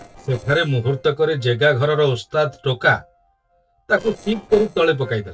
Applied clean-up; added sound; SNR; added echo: neural separator model SepFormer DNS4.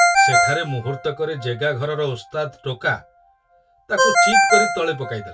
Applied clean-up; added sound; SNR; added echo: none; Ringtone; -4 dB; reverberation time 0.1 s.